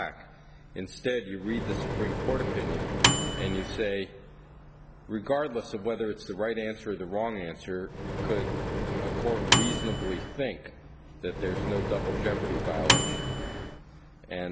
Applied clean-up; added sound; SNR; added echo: none; Microwave oven; -4 dB; none.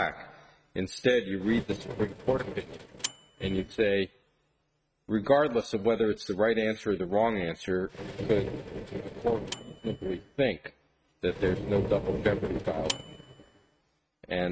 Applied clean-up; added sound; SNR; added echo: neural mask model RNNoise.